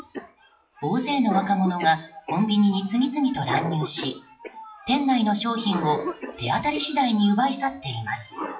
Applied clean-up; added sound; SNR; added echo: classical method WPE with log-MMSE.